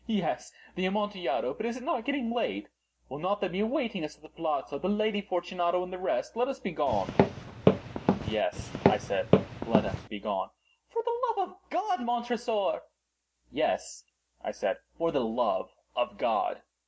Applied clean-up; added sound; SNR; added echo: none; Walk, footsteps; -3 dB; none.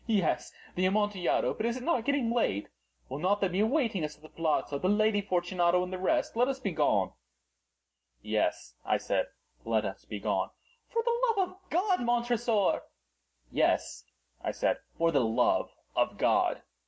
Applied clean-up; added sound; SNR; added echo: none; none; none; none.